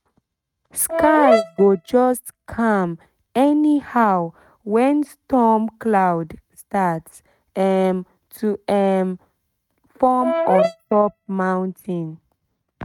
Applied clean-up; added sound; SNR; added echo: neural mask model RNNoise.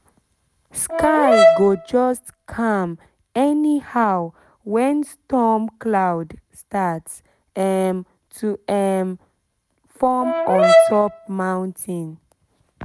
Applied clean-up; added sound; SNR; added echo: none; Brass instrument; -4 dB; none.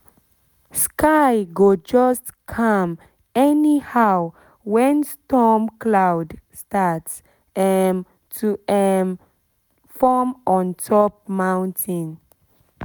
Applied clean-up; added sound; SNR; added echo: none; none; none; none.